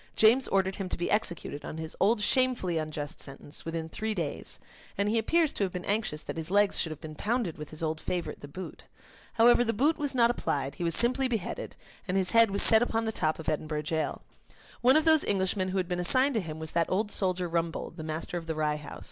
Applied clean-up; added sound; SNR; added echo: none; none; none; none.